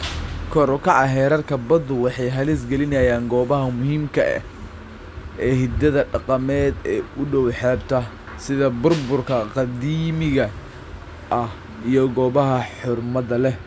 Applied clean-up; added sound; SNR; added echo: none; none; none; none.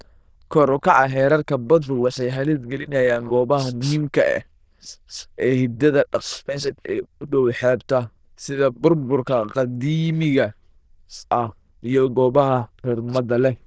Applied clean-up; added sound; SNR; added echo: neural diffusion model UNIVERSE++.